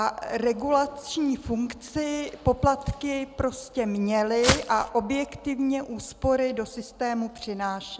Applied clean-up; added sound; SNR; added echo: none; Walk, footsteps; 0 dB; none.